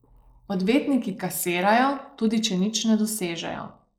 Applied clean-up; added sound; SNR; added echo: neural mask model Resemble Enhance denoiser.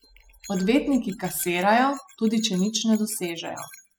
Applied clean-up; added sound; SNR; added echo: classical method spectral subtraction.